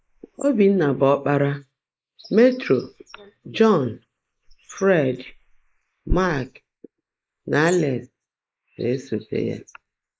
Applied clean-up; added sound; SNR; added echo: neural mask model Resemble Enhance denoiser.